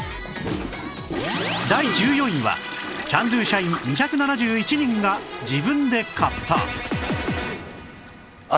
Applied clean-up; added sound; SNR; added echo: none; Zipper (clothing) + Toilet flush; 10 dB; none.